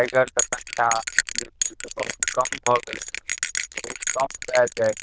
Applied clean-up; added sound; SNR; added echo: neural diffusion model UNIVERSE++.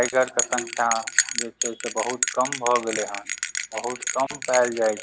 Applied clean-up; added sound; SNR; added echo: none; Bell; 3 dB; none.